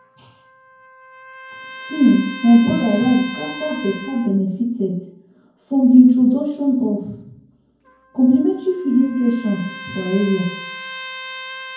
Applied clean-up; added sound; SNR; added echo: none; Trumpet; 17 dB; reverberation time 0.9 s.